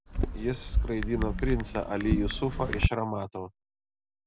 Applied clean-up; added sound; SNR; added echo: none; Chatter / Chirp, tweet / Car passing by / Typing; -1 dB; none.